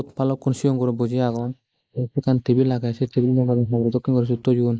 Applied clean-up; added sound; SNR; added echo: neural mask model Resemble Enhance denoiser.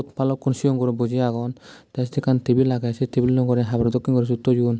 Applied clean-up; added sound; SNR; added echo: none; none; none; none.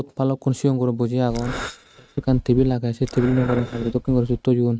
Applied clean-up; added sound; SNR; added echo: neural mask model RNNoise.